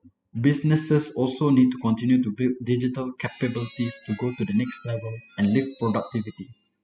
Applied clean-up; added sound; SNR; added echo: classical method spectral subtraction.